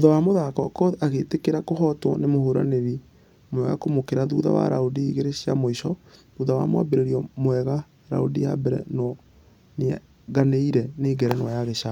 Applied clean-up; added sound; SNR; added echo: none; none; none; none.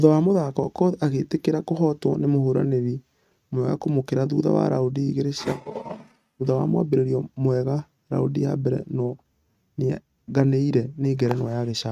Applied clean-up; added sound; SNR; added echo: neural mask model RNNoise.